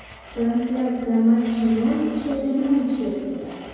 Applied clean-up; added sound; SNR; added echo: none; Domestic sounds, home sounds; 19 dB; reverberation time 2.2 s.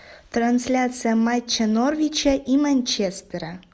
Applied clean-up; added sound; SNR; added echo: none; none; none; none.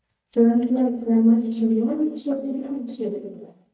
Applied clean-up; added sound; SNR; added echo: neural mask model DeepFilterNet 3.